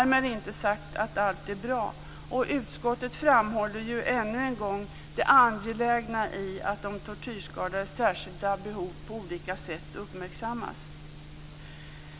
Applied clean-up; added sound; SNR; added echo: none; none; none; none.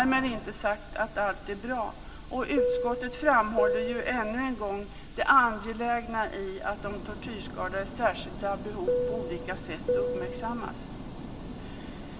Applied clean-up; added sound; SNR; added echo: none; Fixed-wing aircraft, airplane; 4 dB; reverberation time 0.4 s.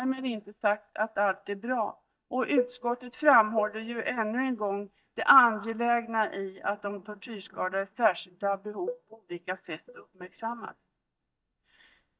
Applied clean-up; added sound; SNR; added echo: neural mask model DeepFilterNet 3.